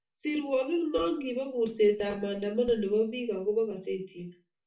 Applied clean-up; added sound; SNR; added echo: none; none; none; reverberation time 0.3 s.